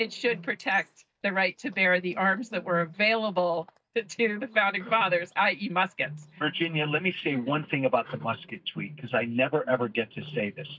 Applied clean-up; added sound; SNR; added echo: neural mask model DeepFilterNet 3.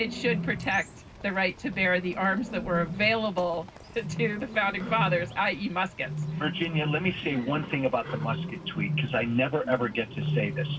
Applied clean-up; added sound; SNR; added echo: none; Bird; 6 dB; reverberation time 0.4 s.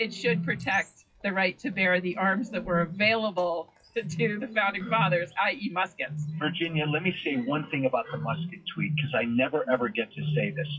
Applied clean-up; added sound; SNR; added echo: classical method WPE with log-MMSE.